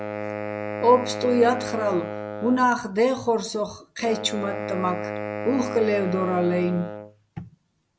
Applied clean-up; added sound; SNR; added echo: none; Wind instrument, woodwind instrument; 8 dB; none.